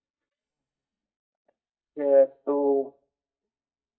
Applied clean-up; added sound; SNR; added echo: neural mask model DeepFilterNet 3.